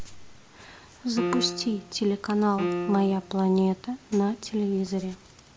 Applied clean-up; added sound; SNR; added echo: none; Piano; 6 dB; none.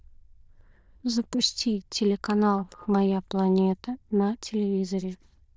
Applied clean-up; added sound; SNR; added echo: neural diffusion model UNIVERSE++.